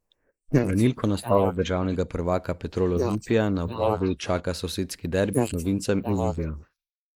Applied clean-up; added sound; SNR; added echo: neural mask model Resemble Enhance denoiser.